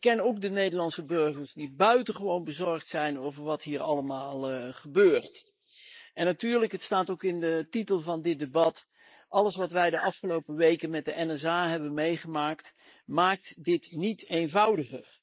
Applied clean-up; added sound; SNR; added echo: neural mask model Resemble Enhance denoiser.